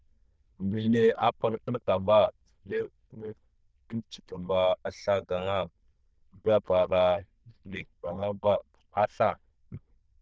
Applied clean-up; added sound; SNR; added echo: neural diffusion model UNIVERSE++.